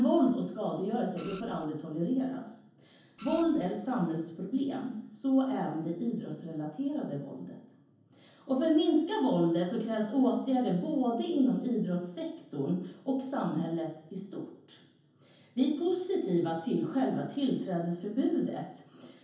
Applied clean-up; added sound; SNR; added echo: none; Printer; 14 dB; reverberation time 0.7 s.